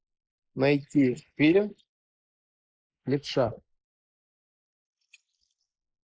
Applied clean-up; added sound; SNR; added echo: neural mask model Resemble Enhance denoiser.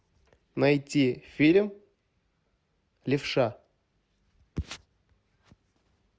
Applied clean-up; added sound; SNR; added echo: none; none; none; none.